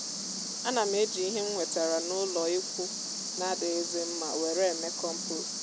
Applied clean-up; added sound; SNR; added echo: none; Cricket; 3 dB; none.